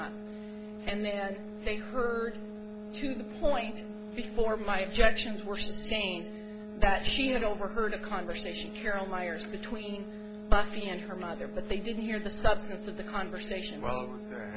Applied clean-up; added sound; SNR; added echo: none; none; none; none.